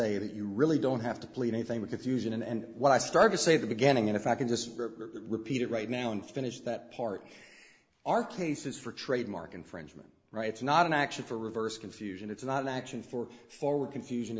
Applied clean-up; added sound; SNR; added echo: none; none; none; none.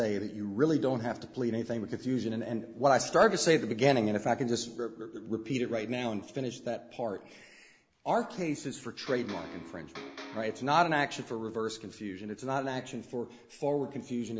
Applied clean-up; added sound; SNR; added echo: none; Electric guitar; 14 dB; none.